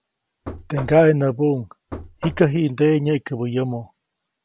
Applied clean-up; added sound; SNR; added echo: none; Knock; 15 dB; none.